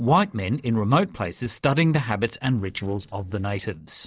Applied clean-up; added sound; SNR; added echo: neural separator model SepFormer DNS4.